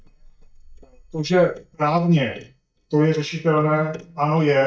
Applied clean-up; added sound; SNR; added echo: neural mask model DeepFilterNet 3.